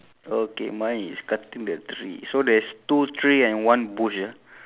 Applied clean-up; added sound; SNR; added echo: none; none; none; none.